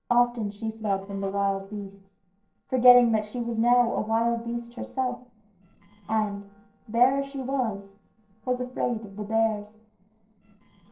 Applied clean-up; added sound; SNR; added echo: neural separator model SepFormer DNS4.